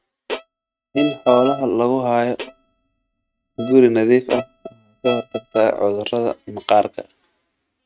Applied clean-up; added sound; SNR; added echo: neural mask model RNNoise.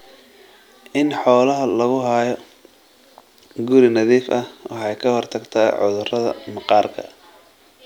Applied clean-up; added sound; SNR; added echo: none; none; none; none.